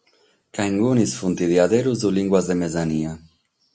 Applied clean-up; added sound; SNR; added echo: none; none; none; none.